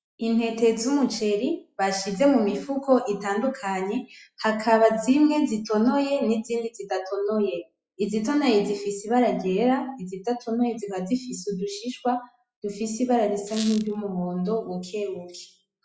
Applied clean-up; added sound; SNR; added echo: classical method log-MMSE.